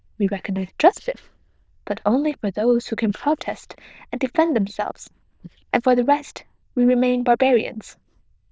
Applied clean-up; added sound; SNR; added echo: neural diffusion model UNIVERSE++.